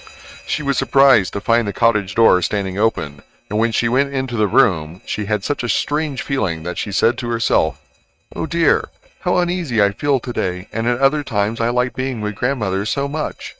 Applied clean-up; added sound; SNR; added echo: neural mask model RNNoise.